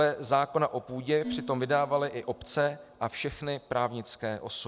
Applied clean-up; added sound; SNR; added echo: none; Dishes, pots, and pans; 17 dB; none.